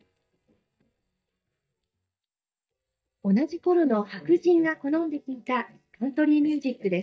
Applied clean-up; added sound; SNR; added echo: neural mask model DeepFilterNet 3.